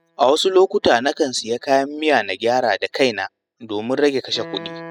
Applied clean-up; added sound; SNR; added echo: classical method spectral subtraction.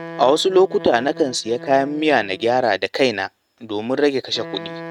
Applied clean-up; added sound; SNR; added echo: neural mask model RNNoise.